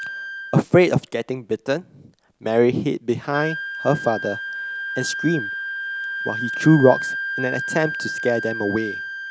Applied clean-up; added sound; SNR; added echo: none; Wind instrument, woodwind instrument; 8 dB; none.